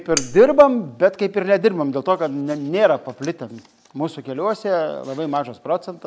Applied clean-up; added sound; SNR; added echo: none; Cutlery, silverware; 8 dB; none.